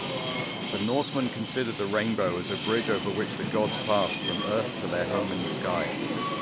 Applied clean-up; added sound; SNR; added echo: none; Subway, metro, underground; 2 dB; none.